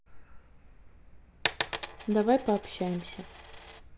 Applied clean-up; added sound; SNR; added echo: none; Coin (dropping); 3 dB; none.